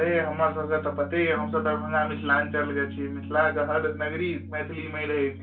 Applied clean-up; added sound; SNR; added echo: none; Piano; 9 dB; reverberation time 0.3 s.